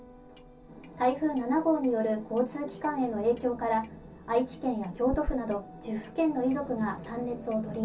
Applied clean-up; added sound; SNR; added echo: none; Clock; 16 dB; reverberation time 0.3 s.